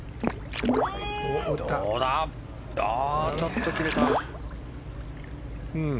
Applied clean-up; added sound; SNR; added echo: none; Water / Splash, splatter; 4 dB; none.